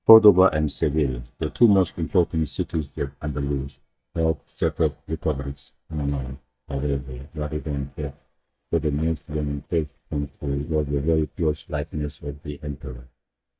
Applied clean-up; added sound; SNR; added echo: neural mask model DeepFilterNet 3.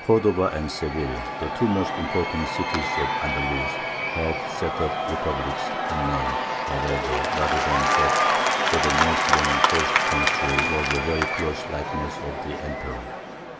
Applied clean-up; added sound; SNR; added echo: none; Applause / Crowd / Cheering; -3 dB; none.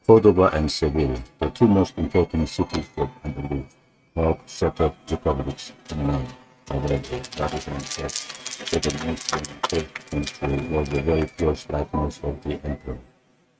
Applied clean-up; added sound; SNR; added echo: neural mask model RNNoise.